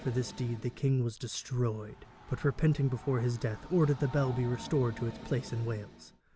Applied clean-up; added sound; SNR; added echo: none; Train; 17 dB; none.